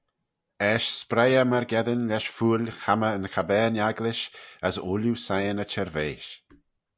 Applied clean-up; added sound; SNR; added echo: none; none; none; none.